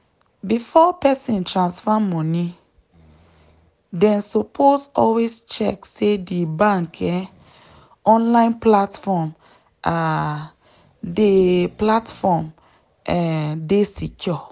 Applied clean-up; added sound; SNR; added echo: none; none; none; none.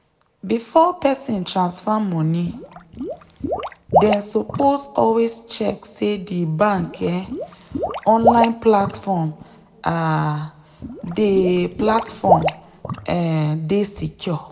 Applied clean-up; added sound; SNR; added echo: none; Water / Liquid; 5 dB; reverberation time 0.8 s.